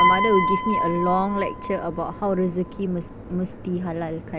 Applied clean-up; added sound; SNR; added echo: none; Piano; 1 dB; none.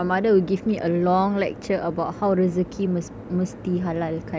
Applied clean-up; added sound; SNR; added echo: none; none; none; none.